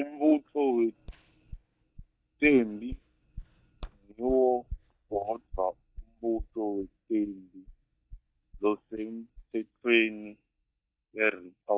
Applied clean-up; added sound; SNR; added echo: neural mask model DeepFilterNet 3.